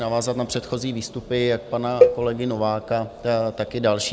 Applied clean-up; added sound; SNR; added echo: none; Cowbell; -1 dB; none.